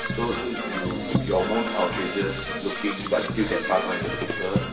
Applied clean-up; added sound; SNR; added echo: none; Brass instrument / Percussion; 2 dB; reverberation time 1.0 s.